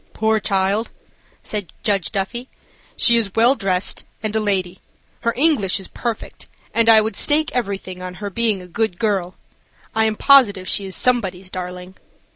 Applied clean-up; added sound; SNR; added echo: none; none; none; none.